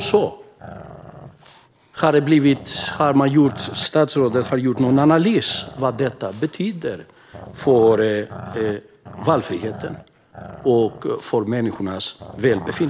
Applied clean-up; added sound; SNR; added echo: none; Growling; 17 dB; none.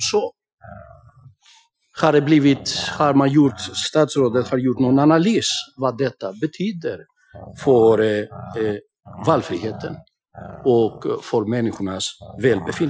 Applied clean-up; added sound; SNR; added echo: classical method Wiener filter.